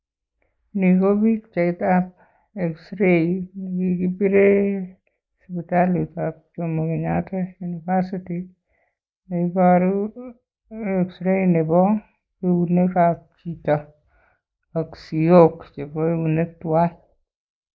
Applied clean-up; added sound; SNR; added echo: neural mask model Resemble Enhance denoiser.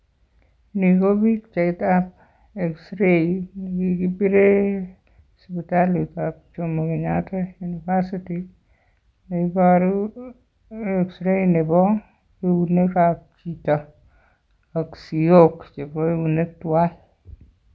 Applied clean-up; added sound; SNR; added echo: none; none; none; none.